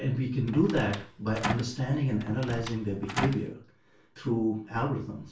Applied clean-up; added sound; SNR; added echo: none; Door; 7 dB; reverberation time 0.3 s.